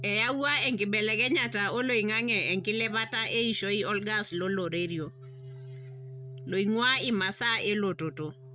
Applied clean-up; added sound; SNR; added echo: neural mask model RNNoise.